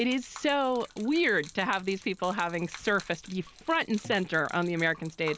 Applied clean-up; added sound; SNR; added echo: none; Gurgling / Liquid; 20 dB; none.